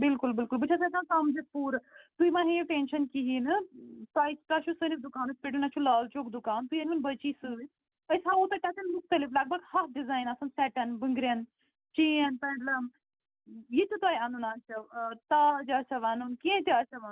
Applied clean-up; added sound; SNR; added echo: none; none; none; none.